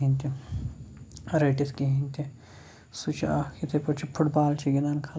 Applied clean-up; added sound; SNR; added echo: none; none; none; none.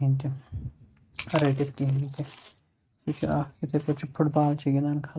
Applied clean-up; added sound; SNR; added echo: neural mask model RNNoise.